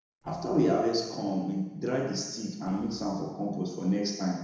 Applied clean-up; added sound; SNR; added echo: neural separator model SepFormer DNS4.